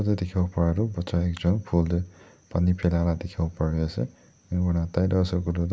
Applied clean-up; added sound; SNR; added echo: none; none; none; none.